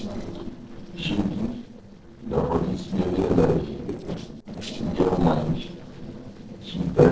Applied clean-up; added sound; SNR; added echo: neural separator model SepFormer DNS4.